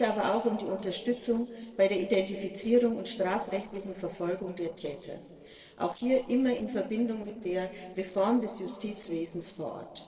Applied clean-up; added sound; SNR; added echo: neural separator model SepFormer DNS4.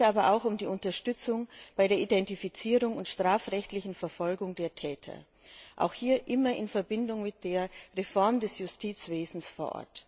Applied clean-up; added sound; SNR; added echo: none; none; none; none.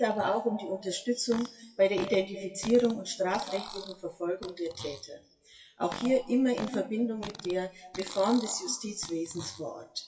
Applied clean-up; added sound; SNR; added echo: classical method WPE with log-MMSE.